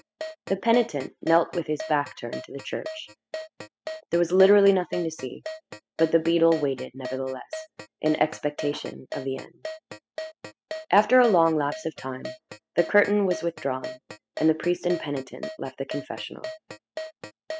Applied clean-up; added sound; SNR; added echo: classical method spectral subtraction.